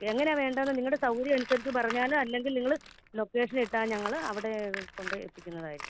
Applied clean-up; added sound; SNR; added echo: none; Tools; 13 dB; none.